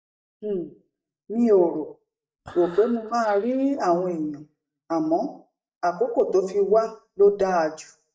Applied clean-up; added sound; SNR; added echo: neural mask model DeepFilterNet 3.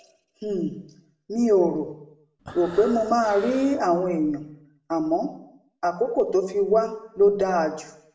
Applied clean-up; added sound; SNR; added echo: none; Breathing; 16 dB; reverberation time 0.6 s.